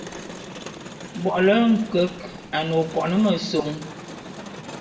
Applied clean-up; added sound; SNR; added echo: none; Crowd; 14 dB; reverberation time 0.8 s.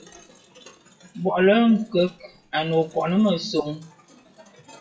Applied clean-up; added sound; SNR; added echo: classical method WPE with log-MMSE.